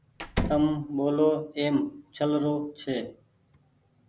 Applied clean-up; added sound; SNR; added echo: none; Slam; 4 dB; none.